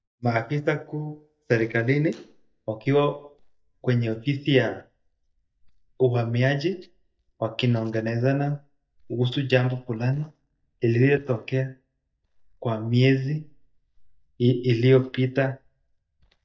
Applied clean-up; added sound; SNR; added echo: neural mask model DeepFilterNet 3.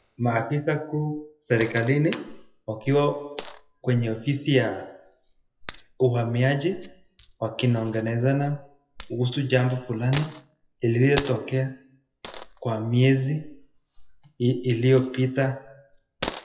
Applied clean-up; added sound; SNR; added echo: classical method WPE with log-MMSE.